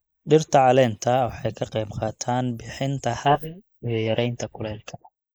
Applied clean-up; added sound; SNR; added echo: neural mask model Resemble Enhance denoiser.